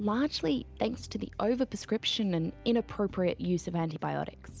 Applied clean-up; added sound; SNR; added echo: none; none; none; none.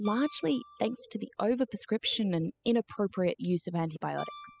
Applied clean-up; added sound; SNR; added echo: classical method spectral subtraction.